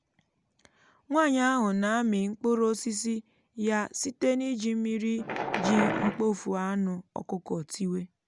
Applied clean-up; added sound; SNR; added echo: none; Wild animals; 3 dB; none.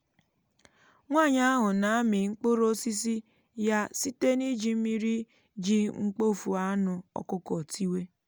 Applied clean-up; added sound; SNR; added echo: none; none; none; none.